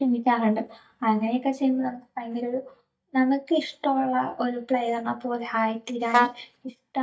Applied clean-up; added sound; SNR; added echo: neural mask model DeepFilterNet 3.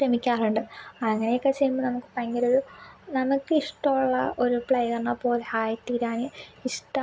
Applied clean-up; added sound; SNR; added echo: none; none; none; none.